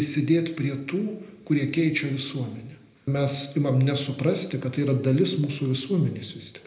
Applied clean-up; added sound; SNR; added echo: none; none; none; reverberation time 0.7 s.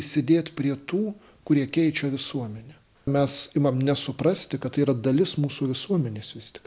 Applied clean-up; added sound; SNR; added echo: none; none; none; none.